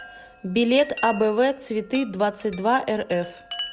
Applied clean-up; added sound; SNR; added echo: none; Chime; 15 dB; none.